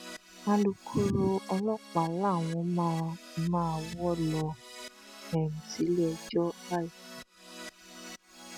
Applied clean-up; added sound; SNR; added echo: none; Keyboard (musical); 16 dB; none.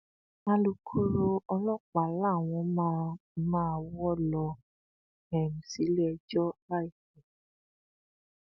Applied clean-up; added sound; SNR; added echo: none; none; none; none.